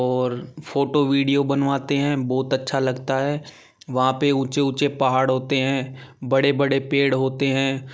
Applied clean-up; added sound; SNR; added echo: none; none; none; none.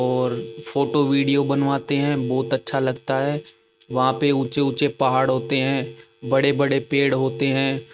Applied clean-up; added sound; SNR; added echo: neural mask model RNNoise.